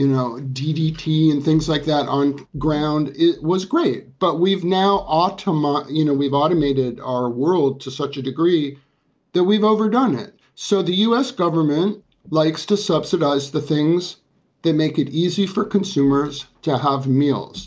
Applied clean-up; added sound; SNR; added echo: none; none; none; none.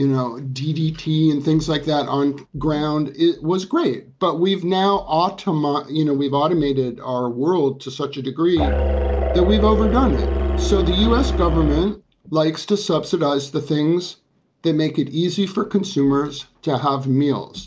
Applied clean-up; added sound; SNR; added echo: none; Musical instrument; 0 dB; none.